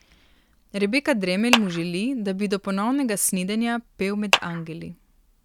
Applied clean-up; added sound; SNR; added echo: none; Clapping; 2 dB; none.